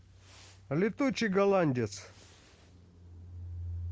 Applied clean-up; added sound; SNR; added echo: none; none; none; none.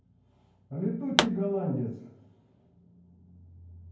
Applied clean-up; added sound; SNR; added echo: none; Explosion; -4 dB; reverberation time 0.9 s.